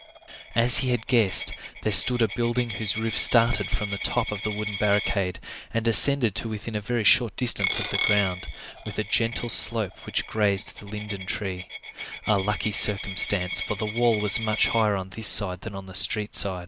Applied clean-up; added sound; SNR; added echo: none; Coin (dropping); 10 dB; none.